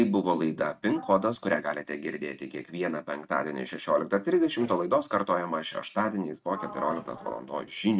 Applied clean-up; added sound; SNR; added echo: neural mask model RNNoise.